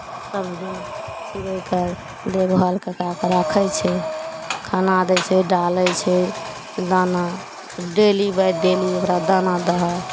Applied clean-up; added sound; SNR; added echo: none; Breathing; 11 dB; none.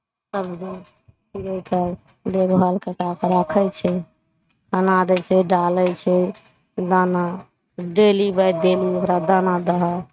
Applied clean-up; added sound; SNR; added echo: neural mask model RNNoise.